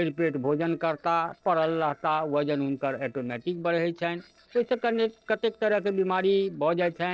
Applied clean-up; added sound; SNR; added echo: neural separator model SepFormer DNS4.